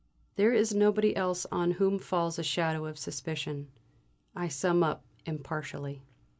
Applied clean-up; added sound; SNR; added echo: none; none; none; none.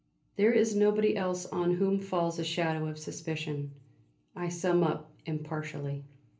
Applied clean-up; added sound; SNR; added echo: none; none; none; reverberation time 0.3 s.